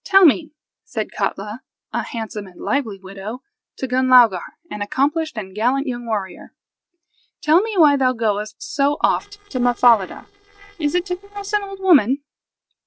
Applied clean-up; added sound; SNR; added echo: neural separator model SepFormer DNS4.